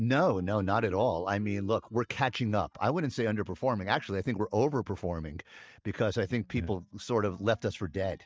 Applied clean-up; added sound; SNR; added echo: neural mask model DeepFilterNet 3.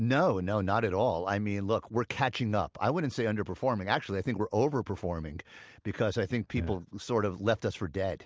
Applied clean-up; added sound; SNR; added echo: none; none; none; none.